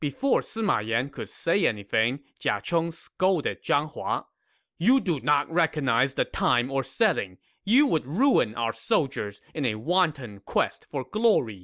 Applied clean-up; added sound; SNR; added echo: none; none; none; none.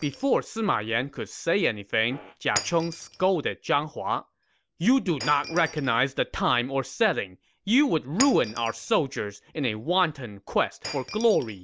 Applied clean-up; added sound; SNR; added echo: none; Fart + Shatter; 15 dB; none.